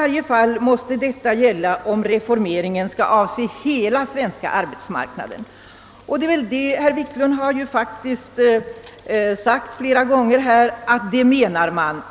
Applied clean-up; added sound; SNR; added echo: none; none; none; none.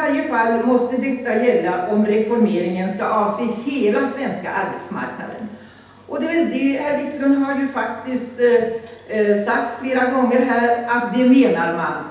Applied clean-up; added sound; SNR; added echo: none; none; none; reverberation time 0.8 s.